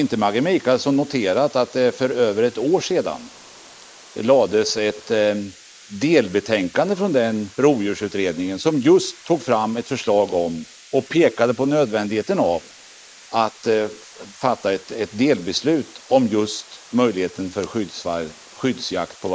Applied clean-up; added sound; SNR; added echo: neural mask model Resemble Enhance denoiser.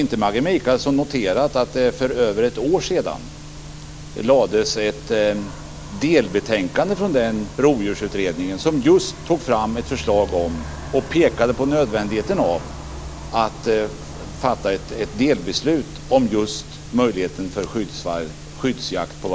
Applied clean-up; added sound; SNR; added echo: none; Aircraft; 18 dB; none.